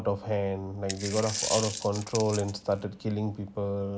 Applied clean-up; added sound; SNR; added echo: none; Coin (dropping); 7 dB; none.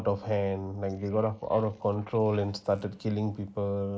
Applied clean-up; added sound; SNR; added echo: neural mask model Resemble Enhance denoiser.